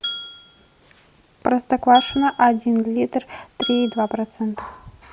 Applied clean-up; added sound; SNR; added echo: none; Glass; 13 dB; none.